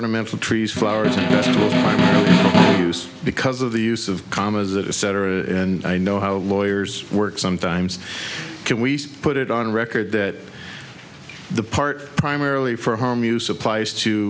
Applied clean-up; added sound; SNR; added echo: none; Snare drum; -3 dB; none.